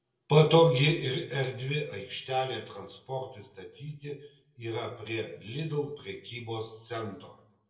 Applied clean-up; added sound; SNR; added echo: none; none; none; reverberation time 0.6 s.